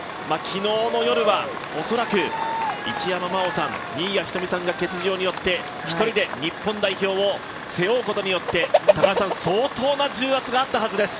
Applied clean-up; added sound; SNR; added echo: none; Chicken, rooster; 0 dB; none.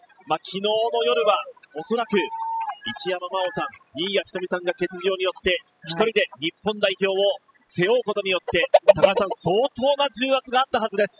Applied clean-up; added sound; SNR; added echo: classical method spectral subtraction.